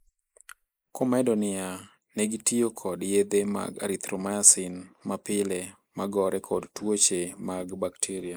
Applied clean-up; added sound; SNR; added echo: neural mask model Resemble Enhance denoiser.